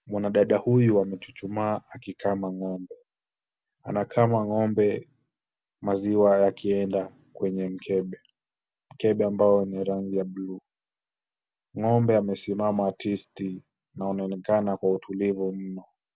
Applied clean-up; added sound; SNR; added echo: none; none; none; none.